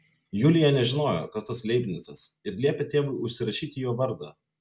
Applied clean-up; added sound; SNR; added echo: none; none; none; none.